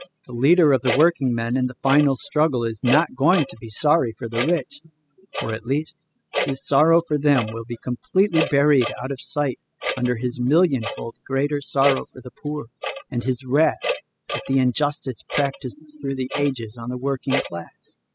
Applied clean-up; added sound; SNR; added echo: classical method spectral subtraction.